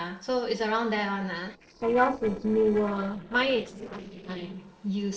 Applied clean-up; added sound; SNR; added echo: neural separator model SepFormer DNS4.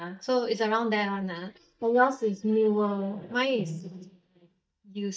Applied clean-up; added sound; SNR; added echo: neural mask model DeepFilterNet 3.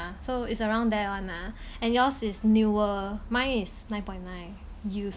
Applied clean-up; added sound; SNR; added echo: none; none; none; none.